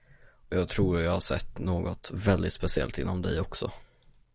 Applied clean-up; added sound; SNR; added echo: none; none; none; none.